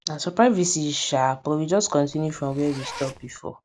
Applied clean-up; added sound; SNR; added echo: none; Zipper (clothing); 16 dB; none.